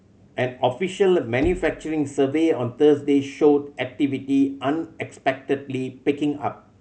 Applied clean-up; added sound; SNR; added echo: none; Knock; 18 dB; none.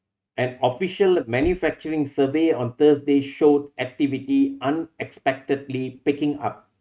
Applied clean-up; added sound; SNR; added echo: neural mask model RNNoise.